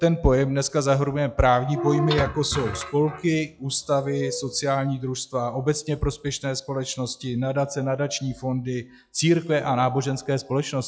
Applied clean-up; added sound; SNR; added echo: classical method log-MMSE.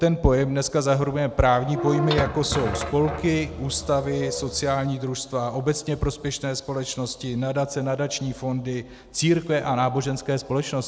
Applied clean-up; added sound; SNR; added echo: none; Squeak / Thump, thud; 6 dB; none.